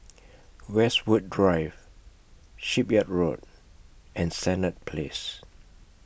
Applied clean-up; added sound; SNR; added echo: none; none; none; none.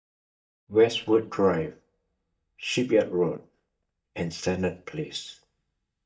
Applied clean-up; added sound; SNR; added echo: neural mask model DeepFilterNet 3.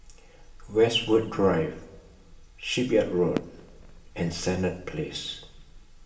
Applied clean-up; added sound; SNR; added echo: none; Fireworks; 14 dB; reverberation time 0.8 s.